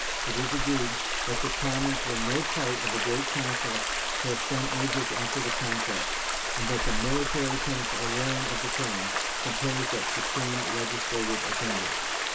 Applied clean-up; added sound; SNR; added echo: none; Stream; -4 dB; reverberation time 0.2 s.